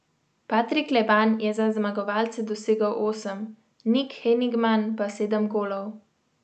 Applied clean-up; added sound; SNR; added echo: none; none; none; none.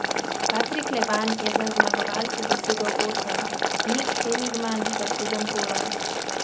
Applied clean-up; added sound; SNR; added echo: none; Boiling; -5 dB; none.